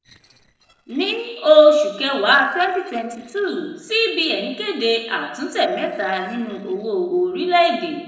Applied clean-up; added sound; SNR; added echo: neural separator model SepFormer DNS4.